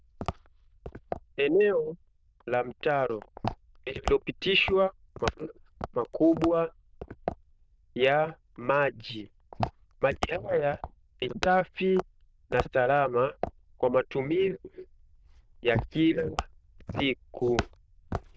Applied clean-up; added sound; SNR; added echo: neural diffusion model UNIVERSE++.